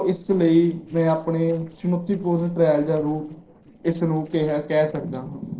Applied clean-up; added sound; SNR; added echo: neural separator model SepFormer DNS4.